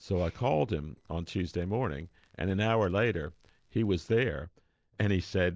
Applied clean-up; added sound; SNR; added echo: neural separator model SepFormer DNS4.